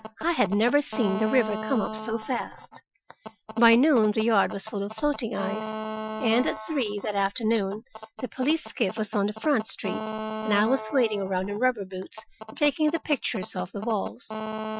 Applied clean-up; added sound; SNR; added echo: classical method Wiener filter.